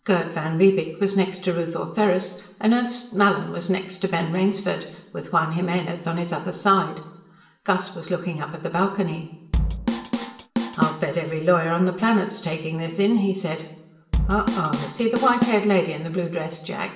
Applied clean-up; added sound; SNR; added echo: none; Drum kit; 3 dB; reverberation time 0.8 s.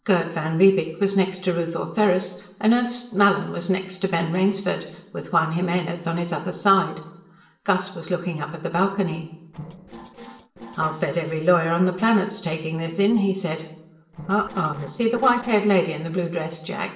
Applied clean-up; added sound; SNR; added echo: neural separator model SepFormer DNS4.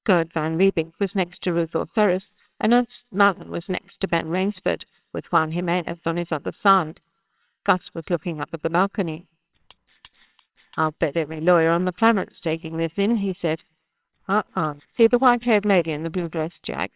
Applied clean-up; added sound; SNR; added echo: neural separator model SepFormer WHAMR!.